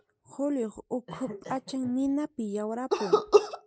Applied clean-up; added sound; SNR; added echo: neural mask model Resemble Enhance denoiser.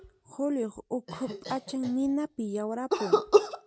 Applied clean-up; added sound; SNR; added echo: none; Cough; -1 dB; none.